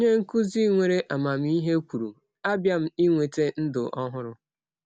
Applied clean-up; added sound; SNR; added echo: none; none; none; none.